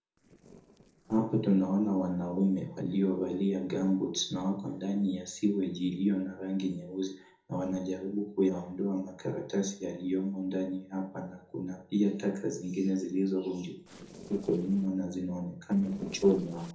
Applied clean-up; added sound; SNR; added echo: neural separator model SepFormer DNS4.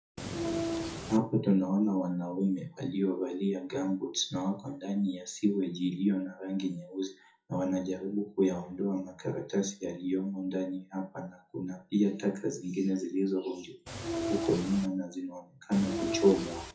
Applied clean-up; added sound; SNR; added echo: classical method WPE with log-MMSE.